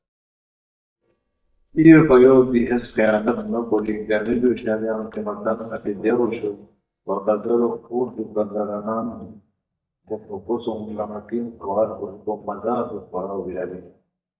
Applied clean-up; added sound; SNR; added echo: neural mask model DeepFilterNet 3.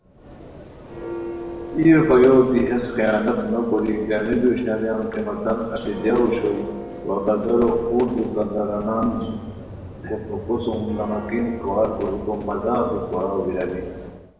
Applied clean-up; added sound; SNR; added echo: none; Church bell; 13 dB; reverberation time 1.1 s.